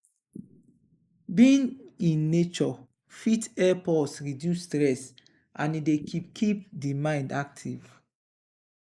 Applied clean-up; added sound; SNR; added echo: neural mask model Resemble Enhance denoiser.